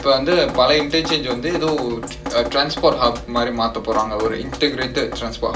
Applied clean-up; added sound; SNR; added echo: none; Drip; 11 dB; reverberation time 0.2 s.